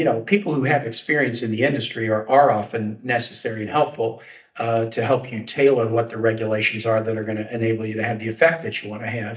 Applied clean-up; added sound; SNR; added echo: neural mask model DeepFilterNet 3.